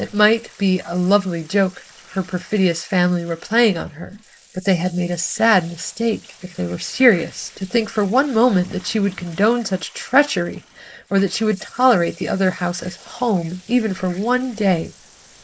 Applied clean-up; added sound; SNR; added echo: neural mask model Resemble Enhance denoiser.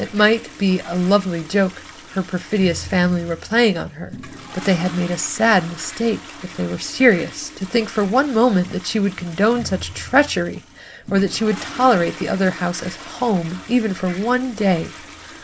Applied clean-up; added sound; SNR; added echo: none; Toilet flush; 16 dB; none.